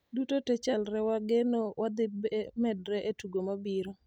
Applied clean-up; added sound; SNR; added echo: none; none; none; none.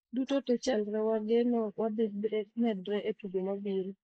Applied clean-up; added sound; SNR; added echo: neural mask model Resemble Enhance denoiser.